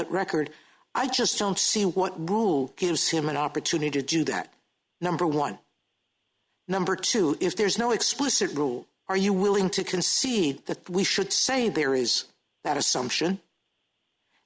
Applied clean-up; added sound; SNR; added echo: none; none; none; none.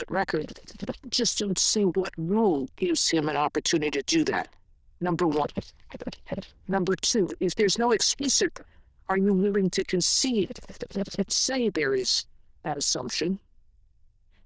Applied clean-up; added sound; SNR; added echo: neural diffusion model UNIVERSE++.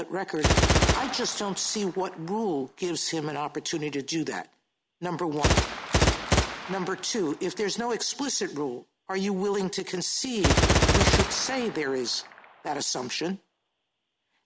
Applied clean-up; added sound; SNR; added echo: none; Gunshot, gunfire; -2 dB; none.